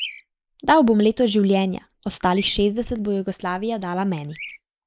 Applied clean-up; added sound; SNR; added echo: neural mask model Resemble Enhance denoiser.